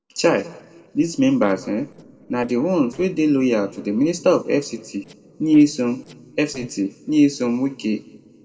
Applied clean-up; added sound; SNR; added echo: neural separator model SepFormer DNS4.